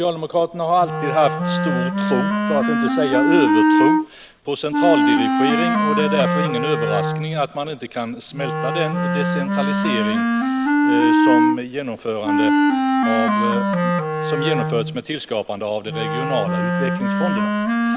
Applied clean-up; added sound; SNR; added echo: none; Wind instrument, woodwind instrument; -4 dB; none.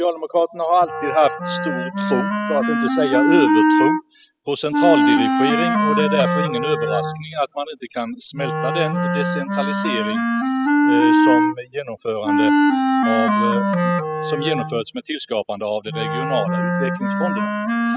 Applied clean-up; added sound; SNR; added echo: classical method spectral subtraction.